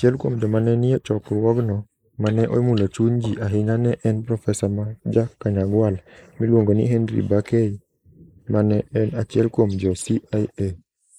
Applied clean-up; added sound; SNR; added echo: neural mask model Resemble Enhance denoiser.